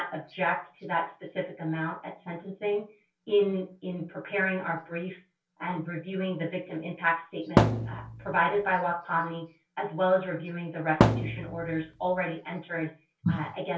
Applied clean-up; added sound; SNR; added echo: none; Thump, thud; -4 dB; reverberation time 0.2 s.